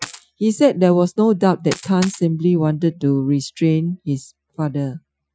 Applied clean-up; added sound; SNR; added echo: classical method Wiener filter.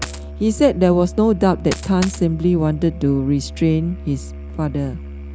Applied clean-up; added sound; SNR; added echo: none; Coin (dropping) + Musical instrument; 12 dB; none.